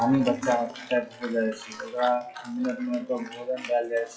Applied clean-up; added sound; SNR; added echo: classical method WPE with log-MMSE.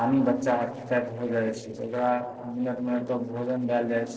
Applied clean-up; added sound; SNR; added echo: neural separator model SepFormer DNS4.